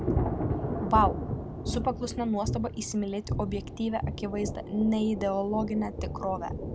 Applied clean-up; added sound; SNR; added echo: none; Thunder / Rain; 3 dB; none.